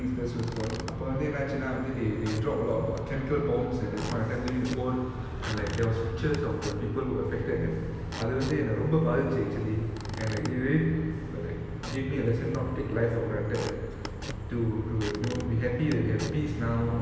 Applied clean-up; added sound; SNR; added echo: none; Squeak / Wood; 15 dB; none.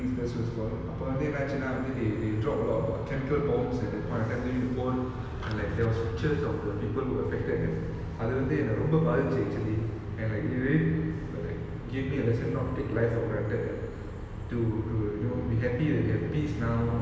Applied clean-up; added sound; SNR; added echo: none; none; none; none.